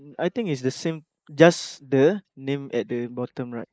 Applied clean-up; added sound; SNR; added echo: neural mask model Resemble Enhance denoiser.